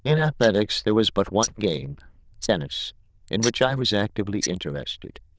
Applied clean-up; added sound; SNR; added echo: neural diffusion model UNIVERSE++.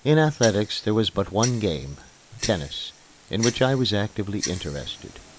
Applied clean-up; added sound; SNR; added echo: none; Tick-tock; 13 dB; none.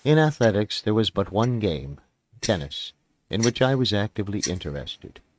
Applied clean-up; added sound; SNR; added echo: neural mask model RNNoise.